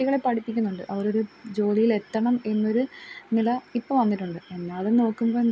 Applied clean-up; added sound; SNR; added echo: none; none; none; none.